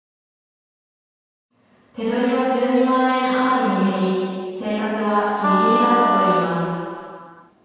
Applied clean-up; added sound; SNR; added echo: none; Wind instrument, woodwind instrument; 0 dB; reverberation time 2.1 s.